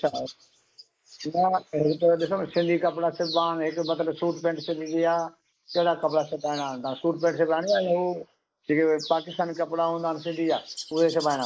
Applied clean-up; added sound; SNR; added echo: neural mask model Resemble Enhance denoiser.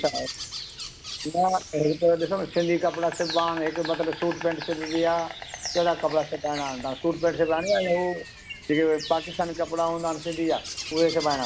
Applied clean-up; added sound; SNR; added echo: none; Insect; 12 dB; none.